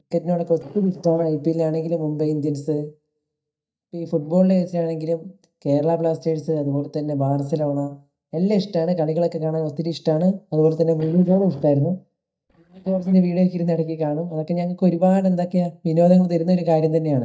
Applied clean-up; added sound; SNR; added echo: neural mask model DeepFilterNet 3.